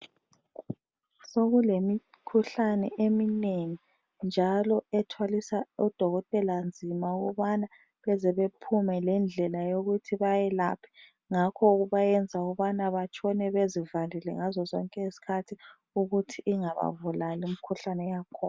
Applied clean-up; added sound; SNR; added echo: none; none; none; none.